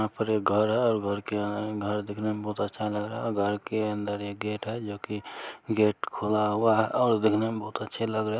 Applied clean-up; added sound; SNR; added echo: none; none; none; none.